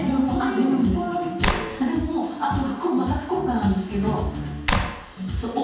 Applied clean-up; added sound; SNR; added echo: none; Clapping; 4 dB; reverberation time 0.6 s.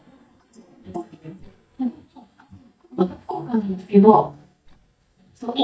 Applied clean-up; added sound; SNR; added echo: neural mask model DeepFilterNet 3.